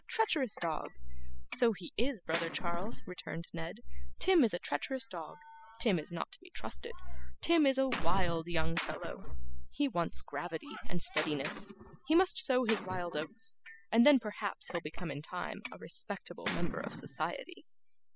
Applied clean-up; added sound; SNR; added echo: classical method spectral subtraction.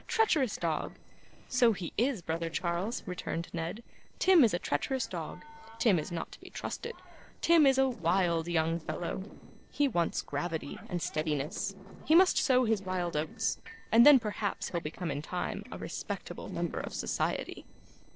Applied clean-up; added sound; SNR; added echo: neural separator model SepFormer DNS4.